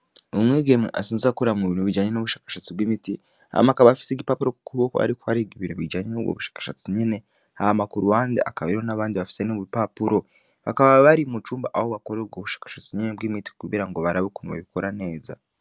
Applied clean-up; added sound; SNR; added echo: none; none; none; none.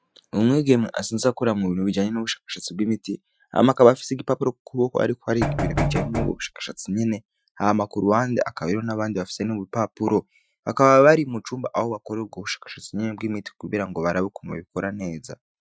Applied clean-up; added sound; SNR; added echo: classical method Wiener filter.